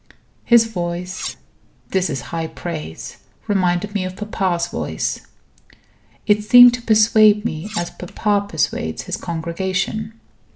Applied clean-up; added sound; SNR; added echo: none; Cutlery, silverware; 13 dB; none.